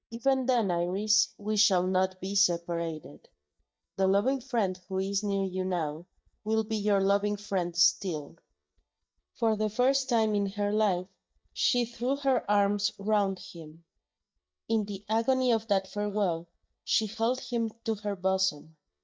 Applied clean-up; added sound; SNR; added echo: neural mask model DeepFilterNet 3.